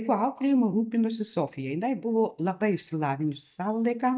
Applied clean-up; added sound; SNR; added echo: neural mask model DeepFilterNet 3.